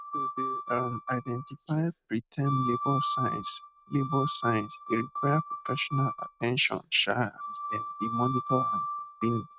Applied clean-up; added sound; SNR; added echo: neural mask model RNNoise.